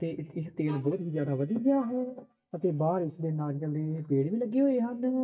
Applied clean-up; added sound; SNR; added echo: neural mask model DeepFilterNet 3.